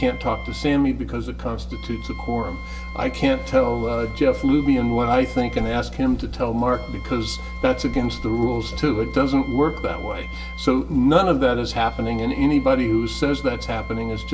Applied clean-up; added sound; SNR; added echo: none; Wind instrument, woodwind instrument; 18 dB; reverberation time 0.2 s.